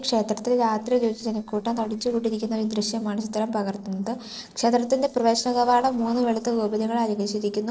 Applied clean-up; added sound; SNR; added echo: neural separator model SepFormer DNS4.